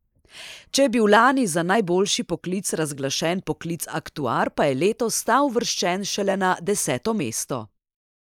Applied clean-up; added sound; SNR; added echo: neural mask model Resemble Enhance denoiser.